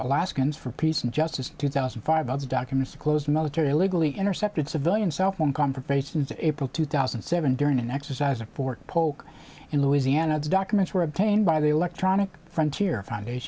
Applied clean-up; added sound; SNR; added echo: none; none; none; none.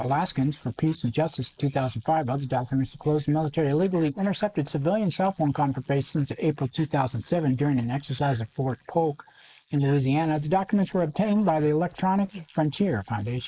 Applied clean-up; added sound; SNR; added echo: neural mask model Resemble Enhance denoiser.